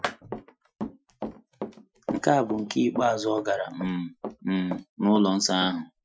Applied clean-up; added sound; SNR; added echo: classical method Wiener filter.